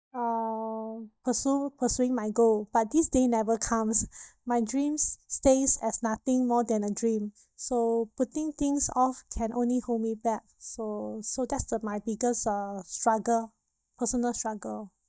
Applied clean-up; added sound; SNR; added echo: neural mask model DeepFilterNet 3.